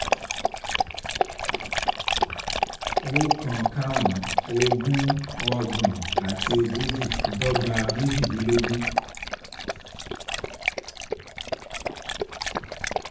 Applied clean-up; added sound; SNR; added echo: none; Dog; -1 dB; reverberation time 0.8 s.